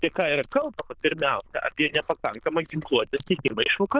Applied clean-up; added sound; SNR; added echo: neural diffusion model UNIVERSE++.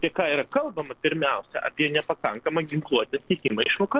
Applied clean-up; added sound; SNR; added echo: neural separator model SepFormer DNS4.